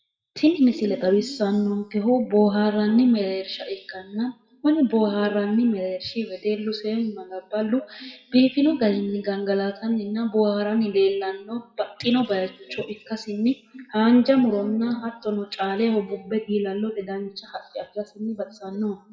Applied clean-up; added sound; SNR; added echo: classical method WPE with log-MMSE.